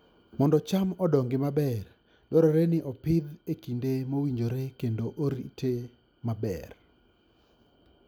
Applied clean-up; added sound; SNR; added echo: none; none; none; none.